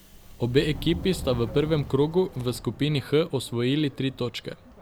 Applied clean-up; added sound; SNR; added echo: none; Subway, metro, underground; 14 dB; none.